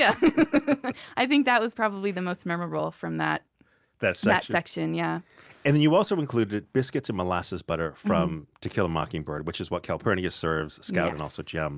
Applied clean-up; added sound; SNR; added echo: none; none; none; none.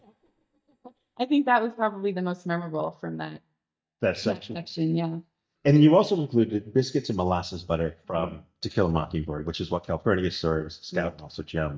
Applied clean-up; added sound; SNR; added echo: neural mask model DeepFilterNet 3.